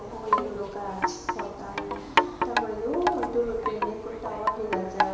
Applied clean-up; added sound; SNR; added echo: none; Wind chime; -2 dB; reverberation time 1.0 s.